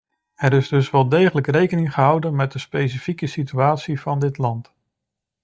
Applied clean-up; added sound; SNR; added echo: neural mask model DeepFilterNet 3.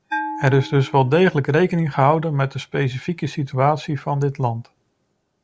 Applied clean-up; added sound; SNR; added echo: none; Bell; 16 dB; none.